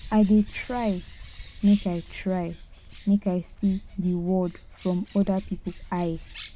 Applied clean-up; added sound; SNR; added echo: none; Bird; 16 dB; none.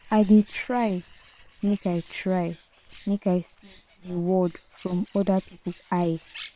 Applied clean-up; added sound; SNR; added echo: neural separator model SepFormer WHAM!.